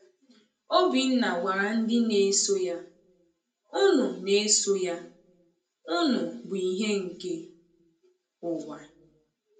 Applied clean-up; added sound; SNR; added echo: none; none; none; reverberation time 0.2 s.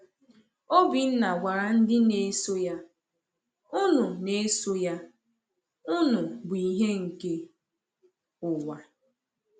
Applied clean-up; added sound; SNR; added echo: none; none; none; none.